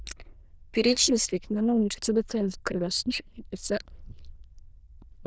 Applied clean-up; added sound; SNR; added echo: neural diffusion model UNIVERSE++.